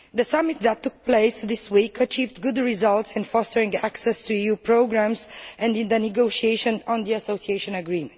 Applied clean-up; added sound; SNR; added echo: none; none; none; none.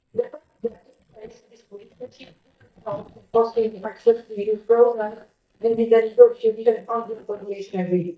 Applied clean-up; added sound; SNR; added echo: neural mask model DeepFilterNet 3.